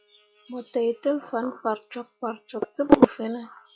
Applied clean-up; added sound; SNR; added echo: classical method log-MMSE.